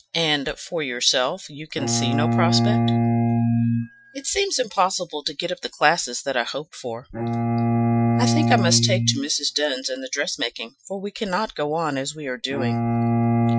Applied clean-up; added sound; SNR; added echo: classical method Wiener filter.